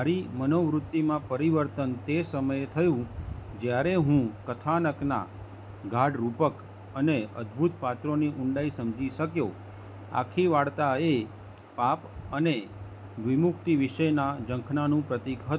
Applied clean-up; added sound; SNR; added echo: none; none; none; none.